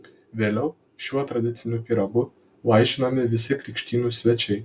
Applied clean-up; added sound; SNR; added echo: none; none; none; none.